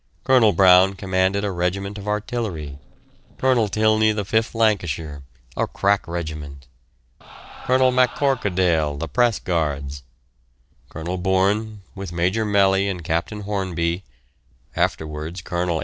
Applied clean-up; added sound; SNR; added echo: neural separator model SepFormer DNS4.